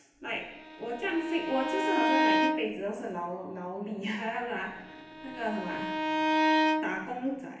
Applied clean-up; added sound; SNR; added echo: none; Bowed string instrument; -4 dB; reverberation time 0.9 s.